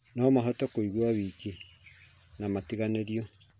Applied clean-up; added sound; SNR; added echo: none; none; none; none.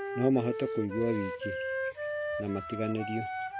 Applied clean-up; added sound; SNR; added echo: none; Wind instrument, woodwind instrument; 3 dB; none.